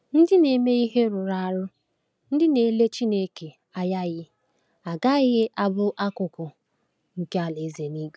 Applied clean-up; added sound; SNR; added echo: none; none; none; none.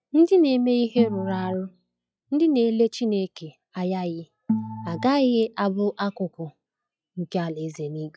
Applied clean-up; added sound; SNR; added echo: classical method log-MMSE.